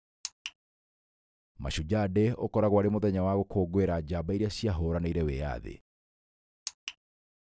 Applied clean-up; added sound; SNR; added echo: none; none; none; none.